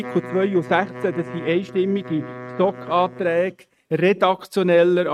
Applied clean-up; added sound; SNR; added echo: neural mask model RNNoise.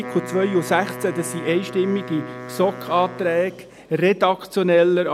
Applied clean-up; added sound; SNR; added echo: none; Wind instrument, woodwind instrument; 14 dB; none.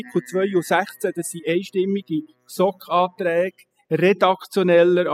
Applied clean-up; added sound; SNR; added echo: classical method spectral subtraction.